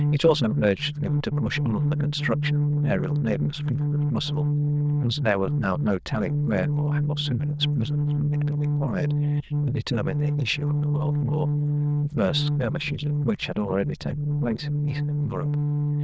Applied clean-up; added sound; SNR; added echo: neural diffusion model UNIVERSE++.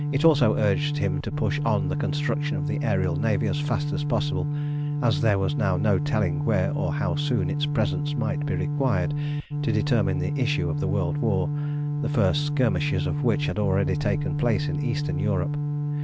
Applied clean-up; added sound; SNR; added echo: none; Organ; 0 dB; none.